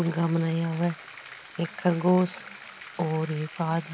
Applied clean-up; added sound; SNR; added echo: none; Bathtub (filling or washing); 17 dB; none.